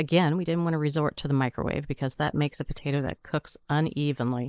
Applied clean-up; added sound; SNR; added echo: neural mask model Resemble Enhance denoiser.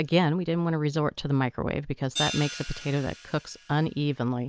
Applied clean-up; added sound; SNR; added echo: none; Hi-hat; 14 dB; none.